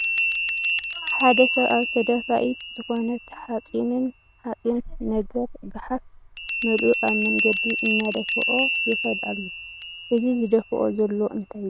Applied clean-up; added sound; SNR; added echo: none; Bell; 3 dB; none.